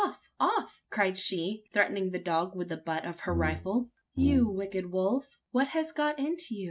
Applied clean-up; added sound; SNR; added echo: neural mask model RNNoise.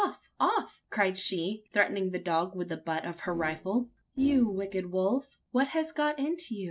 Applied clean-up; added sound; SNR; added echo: neural separator model SepFormer DNS4.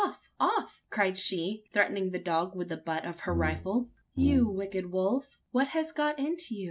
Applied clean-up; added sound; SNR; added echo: none; Brass instrument; 5 dB; none.